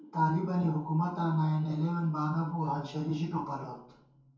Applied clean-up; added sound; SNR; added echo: none; none; none; reverberation time 0.6 s.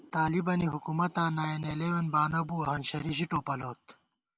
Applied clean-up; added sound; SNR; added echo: none; none; none; none.